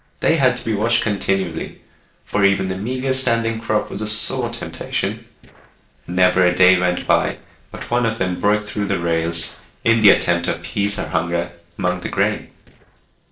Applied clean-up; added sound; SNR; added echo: neural separator model SepFormer DNS4.